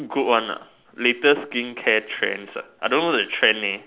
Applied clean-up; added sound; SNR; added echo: none; none; none; none.